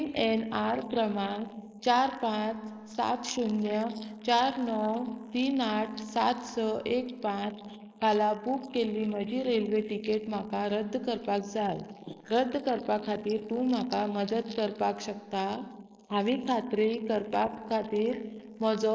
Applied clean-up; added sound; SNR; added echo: neural mask model Resemble Enhance denoiser.